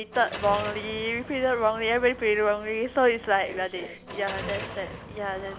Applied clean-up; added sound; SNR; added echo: none; Car; 13 dB; none.